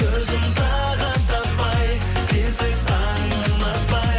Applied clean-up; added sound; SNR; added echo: none; none; none; none.